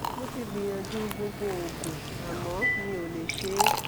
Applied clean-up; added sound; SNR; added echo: none; Liquid; -3 dB; none.